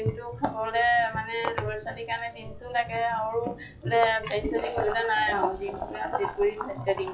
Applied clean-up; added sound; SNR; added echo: classical method WPE with log-MMSE.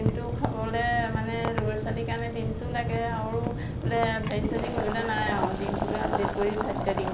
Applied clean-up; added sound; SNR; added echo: none; Boiling; 0 dB; reverberation time 0.5 s.